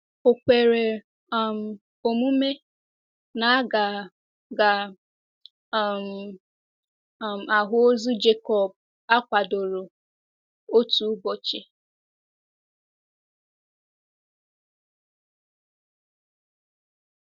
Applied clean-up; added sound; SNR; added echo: none; none; none; none.